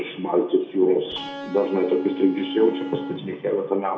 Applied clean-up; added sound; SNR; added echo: none; Electric guitar; 8 dB; reverberation time 0.6 s.